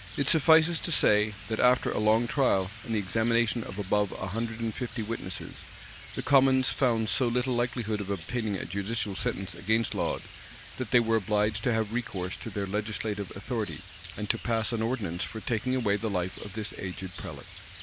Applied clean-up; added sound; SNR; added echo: none; Rain; 17 dB; none.